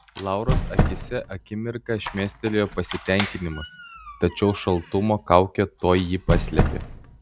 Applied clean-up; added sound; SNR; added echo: none; Squeak; 4 dB; none.